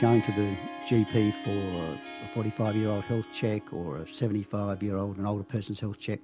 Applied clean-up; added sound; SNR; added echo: none; Harp; 13 dB; none.